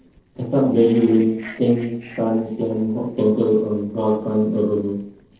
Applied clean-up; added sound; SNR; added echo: neural separator model SepFormer DNS4.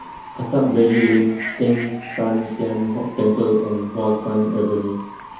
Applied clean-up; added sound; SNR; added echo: none; Bird / Fowl; 14 dB; reverberation time 0.7 s.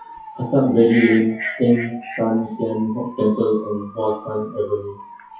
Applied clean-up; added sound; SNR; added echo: classical method WPE with log-MMSE.